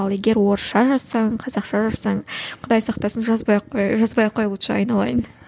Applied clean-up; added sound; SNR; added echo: none; none; none; none.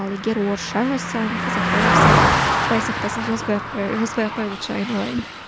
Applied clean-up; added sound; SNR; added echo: none; Car passing by; -3 dB; none.